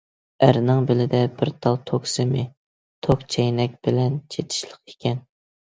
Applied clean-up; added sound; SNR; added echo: none; none; none; none.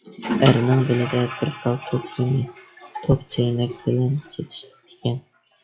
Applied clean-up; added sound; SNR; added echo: classical method WPE with log-MMSE.